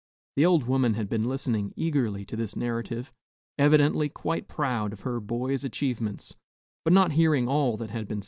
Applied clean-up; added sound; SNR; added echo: none; none; none; none.